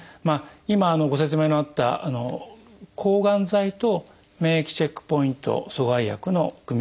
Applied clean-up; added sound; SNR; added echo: none; none; none; none.